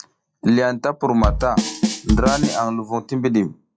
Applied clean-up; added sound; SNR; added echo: classical method log-MMSE.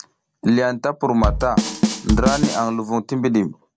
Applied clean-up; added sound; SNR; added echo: none; Drum kit; 1 dB; none.